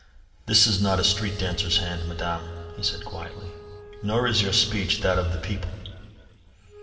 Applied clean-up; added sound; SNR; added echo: none; Wind instrument, woodwind instrument; 19 dB; reverberation time 2.4 s.